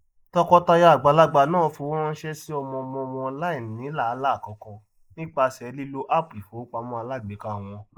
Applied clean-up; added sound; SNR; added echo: neural mask model Resemble Enhance denoiser.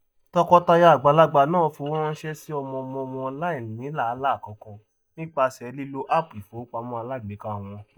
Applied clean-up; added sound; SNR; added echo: neural mask model DeepFilterNet 3.